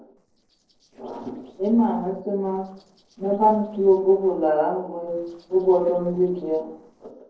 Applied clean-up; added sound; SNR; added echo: neural separator model SepFormer DNS4.